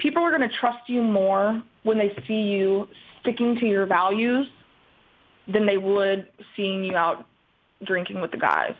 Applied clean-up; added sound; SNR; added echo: none; none; none; none.